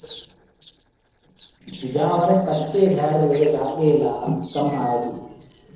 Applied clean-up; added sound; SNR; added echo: neural separator model SepFormer DNS4.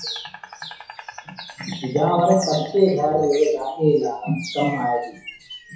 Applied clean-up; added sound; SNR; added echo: classical method WPE with log-MMSE.